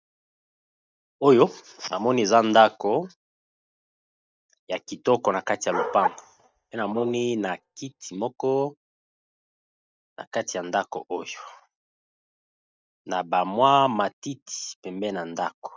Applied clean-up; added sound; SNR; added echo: neural mask model DeepFilterNet 3.